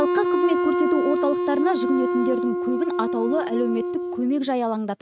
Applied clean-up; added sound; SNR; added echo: neural mask model RNNoise.